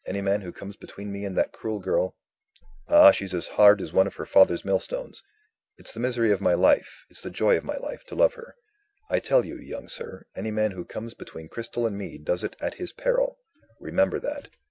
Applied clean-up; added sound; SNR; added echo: none; none; none; none.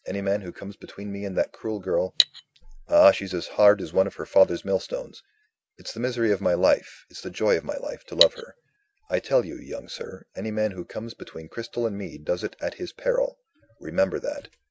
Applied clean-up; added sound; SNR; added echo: none; Cutlery, silverware; 2 dB; none.